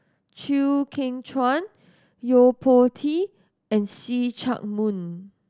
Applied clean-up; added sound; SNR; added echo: none; none; none; none.